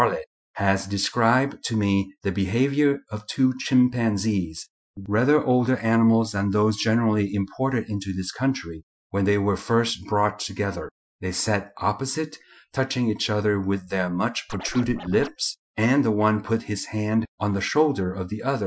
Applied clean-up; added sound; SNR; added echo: classical method Wiener filter.